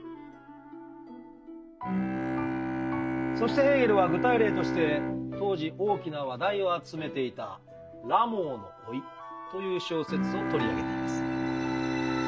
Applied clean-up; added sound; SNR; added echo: none; Bowed string instrument; 2 dB; none.